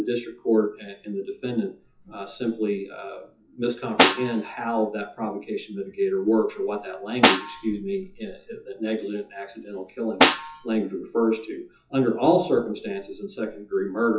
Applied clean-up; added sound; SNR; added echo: classical method WPE with log-MMSE.